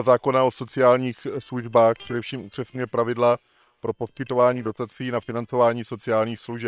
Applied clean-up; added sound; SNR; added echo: neural separator model SepFormer WHAM!.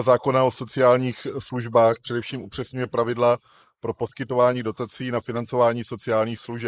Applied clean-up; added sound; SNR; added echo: neural mask model Resemble Enhance denoiser.